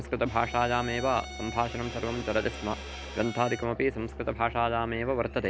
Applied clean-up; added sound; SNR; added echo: none; Bowed string instrument + Musical instrument; 11 dB; none.